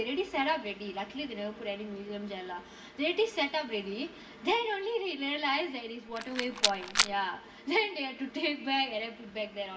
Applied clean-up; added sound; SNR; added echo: none; Rattle; -2 dB; reverberation time 0.8 s.